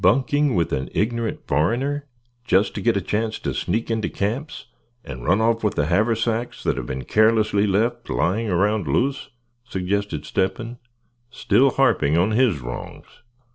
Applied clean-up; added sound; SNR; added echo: none; none; none; none.